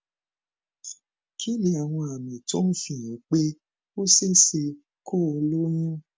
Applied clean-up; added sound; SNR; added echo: none; none; none; none.